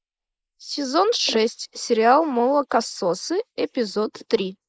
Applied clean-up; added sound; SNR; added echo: neural mask model Resemble Enhance denoiser.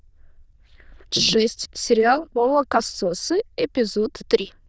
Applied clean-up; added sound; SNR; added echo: neural diffusion model UNIVERSE++.